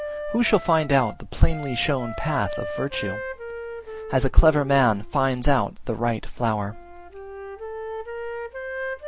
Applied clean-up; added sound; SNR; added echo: none; Wind instrument, woodwind instrument; 12 dB; none.